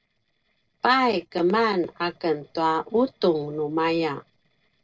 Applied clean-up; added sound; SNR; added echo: neural separator model SepFormer DNS4.